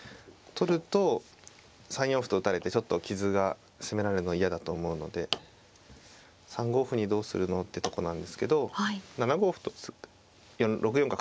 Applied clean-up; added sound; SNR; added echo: none; none; none; none.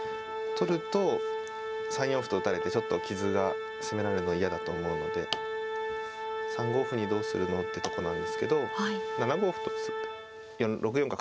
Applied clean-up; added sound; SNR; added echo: none; Organ; 2 dB; none.